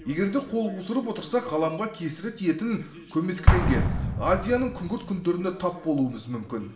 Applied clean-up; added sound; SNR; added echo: none; Explosion; 2 dB; reverberation time 0.7 s.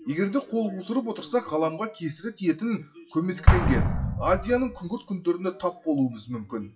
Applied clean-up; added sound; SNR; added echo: classical method WPE with log-MMSE.